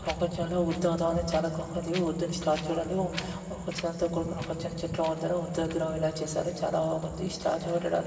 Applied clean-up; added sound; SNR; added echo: none; Wind; 15 dB; reverberation time 2.6 s.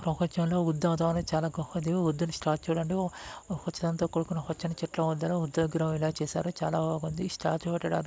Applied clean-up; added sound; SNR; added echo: none; none; none; none.